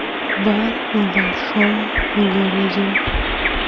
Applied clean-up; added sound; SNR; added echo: none; Bird vocalization, bird call, bird song; 1 dB; none.